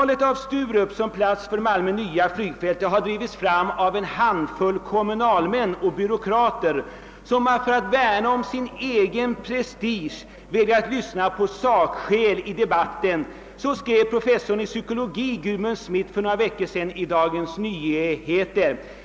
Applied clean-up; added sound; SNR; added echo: none; none; none; none.